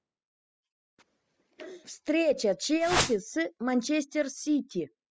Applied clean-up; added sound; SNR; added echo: classical method spectral subtraction.